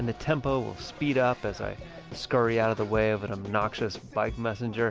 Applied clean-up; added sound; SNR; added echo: none; none; none; none.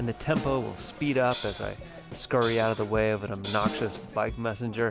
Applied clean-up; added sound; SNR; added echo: none; Snare drum + Hi-hat; 8 dB; none.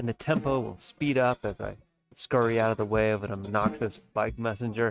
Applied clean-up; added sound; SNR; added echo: neural mask model RNNoise.